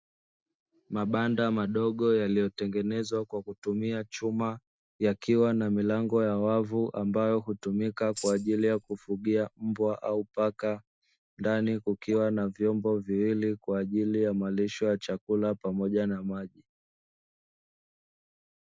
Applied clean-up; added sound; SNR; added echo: none; Tambourine; 17 dB; none.